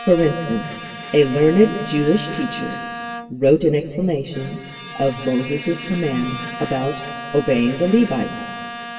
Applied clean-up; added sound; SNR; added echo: none; Bowed string instrument; 12 dB; reverberation time 2.0 s.